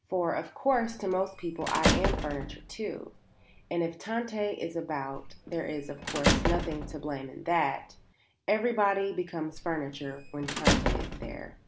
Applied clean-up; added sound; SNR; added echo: none; Squeak / Slam / Human group actions; 2 dB; none.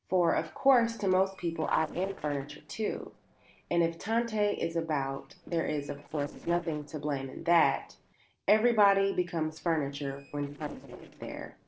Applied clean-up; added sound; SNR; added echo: neural separator model SepFormer DNS4.